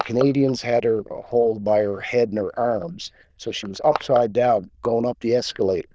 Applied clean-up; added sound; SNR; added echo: neural diffusion model UNIVERSE++.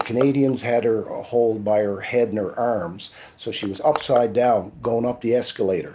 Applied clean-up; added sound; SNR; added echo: none; Crushing; 17 dB; none.